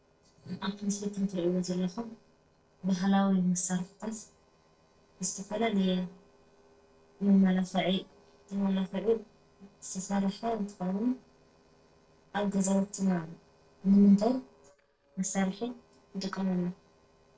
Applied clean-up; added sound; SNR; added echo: neural separator model SepFormer DNS4.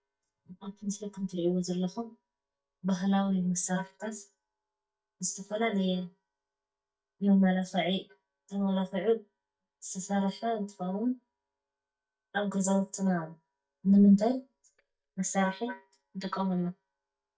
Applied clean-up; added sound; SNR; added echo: neural mask model DeepFilterNet 3.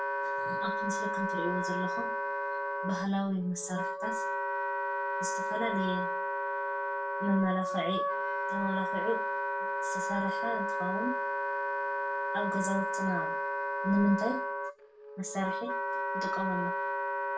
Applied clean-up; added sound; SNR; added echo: none; Wind instrument, woodwind instrument; -2 dB; reverberation time 0.3 s.